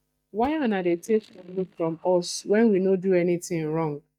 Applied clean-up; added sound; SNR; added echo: neural mask model DeepFilterNet 3.